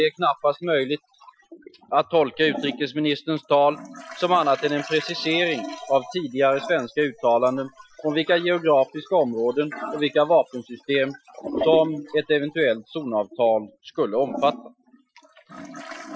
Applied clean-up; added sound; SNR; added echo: classical method Wiener filter.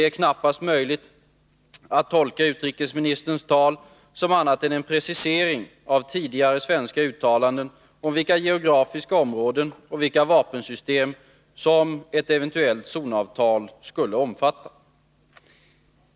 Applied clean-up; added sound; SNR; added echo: none; none; none; none.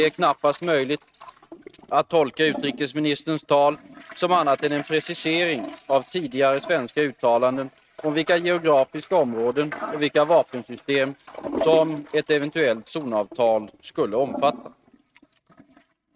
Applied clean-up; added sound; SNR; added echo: neural mask model RNNoise.